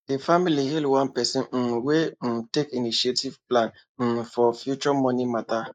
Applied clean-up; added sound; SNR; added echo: neural mask model Resemble Enhance denoiser.